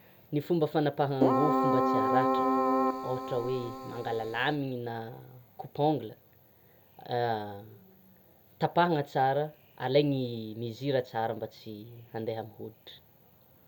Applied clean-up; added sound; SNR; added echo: none; Keyboard (musical); -4 dB; none.